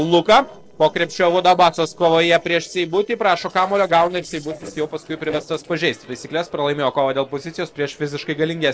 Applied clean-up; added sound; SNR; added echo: neural separator model SepFormer DNS4.